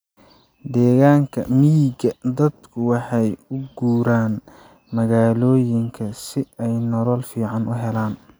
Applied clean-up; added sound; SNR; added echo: none; none; none; none.